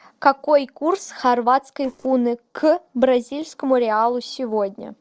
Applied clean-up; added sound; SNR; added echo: neural separator model SepFormer DNS4.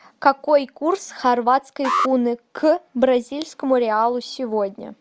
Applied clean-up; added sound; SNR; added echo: none; Alarm; 7 dB; none.